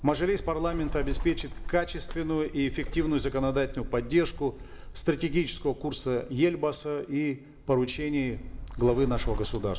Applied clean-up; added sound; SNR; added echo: none; Bird; 8 dB; reverberation time 0.3 s.